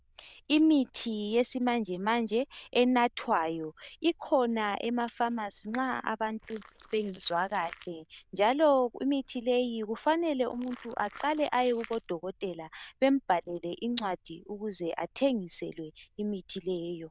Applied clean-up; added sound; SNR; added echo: neural diffusion model UNIVERSE++.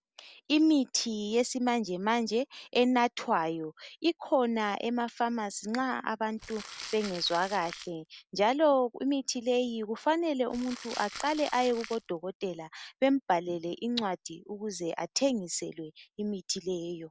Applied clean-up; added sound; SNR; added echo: none; Crumpling, crinkling; 14 dB; none.